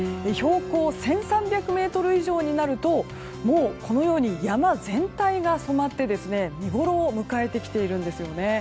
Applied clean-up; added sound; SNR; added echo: none; Piano; 15 dB; none.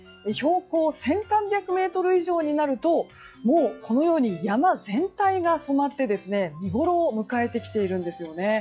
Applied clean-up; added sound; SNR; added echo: classical method log-MMSE.